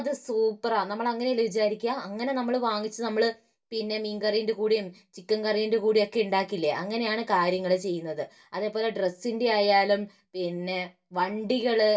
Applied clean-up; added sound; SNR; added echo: none; none; none; reverberation time 0.2 s.